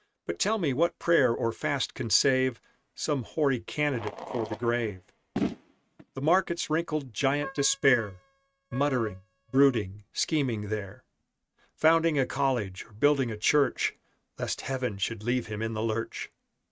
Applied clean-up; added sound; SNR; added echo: neural mask model RNNoise.